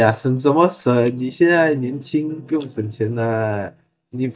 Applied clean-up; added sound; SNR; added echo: neural mask model DeepFilterNet 3.